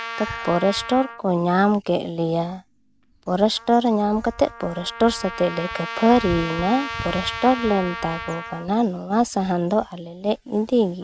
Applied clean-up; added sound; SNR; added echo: none; Trumpet; 13 dB; none.